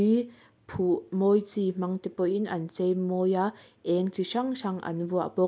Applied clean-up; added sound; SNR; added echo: none; none; none; none.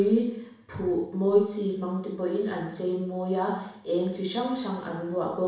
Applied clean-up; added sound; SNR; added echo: none; none; none; reverberation time 0.7 s.